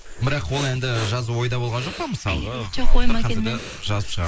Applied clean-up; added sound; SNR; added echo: neural mask model Resemble Enhance denoiser.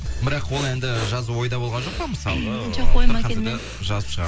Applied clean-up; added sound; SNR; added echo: none; Breathing; -4 dB; none.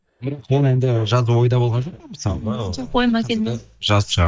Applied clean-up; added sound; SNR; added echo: neural mask model DeepFilterNet 3.